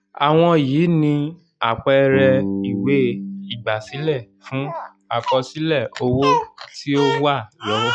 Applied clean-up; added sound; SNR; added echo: classical method log-MMSE.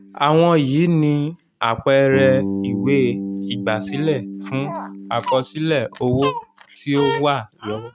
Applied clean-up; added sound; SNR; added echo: neural mask model RNNoise.